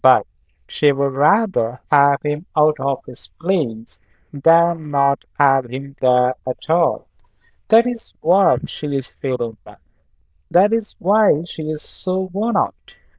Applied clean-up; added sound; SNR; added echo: neural diffusion model UNIVERSE++.